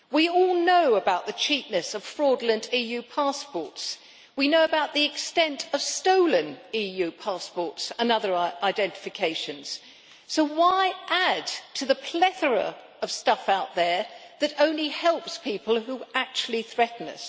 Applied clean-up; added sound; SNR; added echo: none; none; none; none.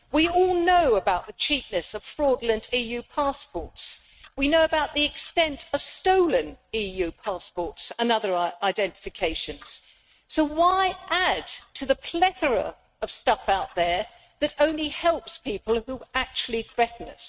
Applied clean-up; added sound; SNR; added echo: neural mask model RNNoise.